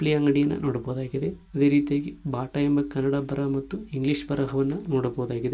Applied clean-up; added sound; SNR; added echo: none; none; none; none.